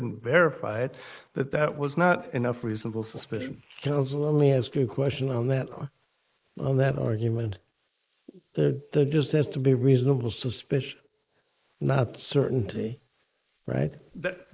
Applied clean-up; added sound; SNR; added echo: neural mask model Resemble Enhance denoiser.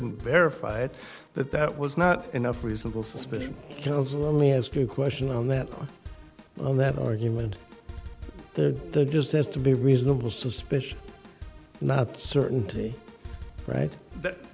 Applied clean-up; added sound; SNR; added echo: none; Drum kit; 17 dB; none.